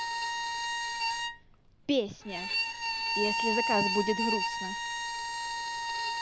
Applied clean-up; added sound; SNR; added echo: none; Bowed string instrument; -3 dB; none.